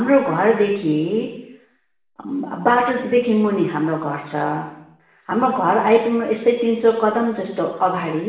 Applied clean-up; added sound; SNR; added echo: none; none; none; reverberation time 0.9 s.